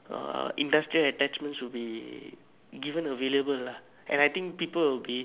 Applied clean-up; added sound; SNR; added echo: none; none; none; none.